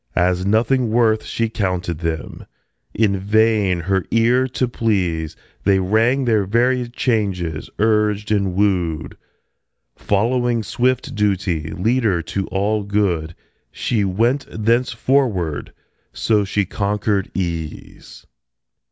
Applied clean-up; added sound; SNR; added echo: none; none; none; none.